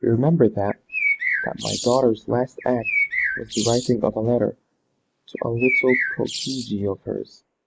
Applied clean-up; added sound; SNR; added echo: neural mask model Resemble Enhance denoiser.